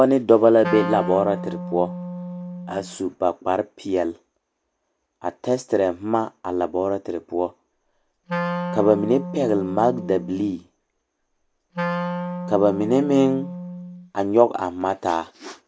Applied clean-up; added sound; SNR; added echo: none; Wind instrument, woodwind instrument; 8 dB; none.